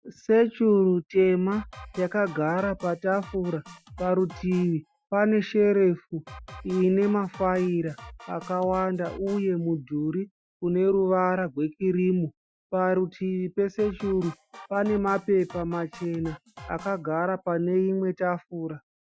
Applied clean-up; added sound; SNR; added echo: classical method Wiener filter.